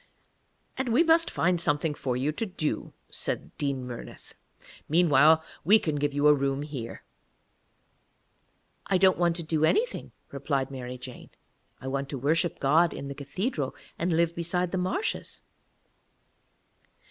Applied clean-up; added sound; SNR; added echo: none; none; none; none.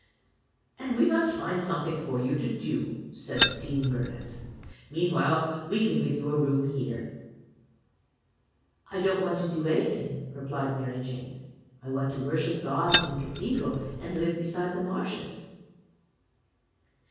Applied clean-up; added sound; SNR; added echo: none; Keys jangling; -5 dB; reverberation time 1.3 s.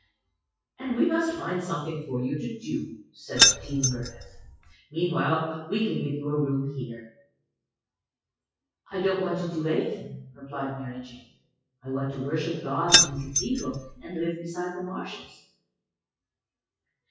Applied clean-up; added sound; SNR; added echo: classical method WPE with log-MMSE.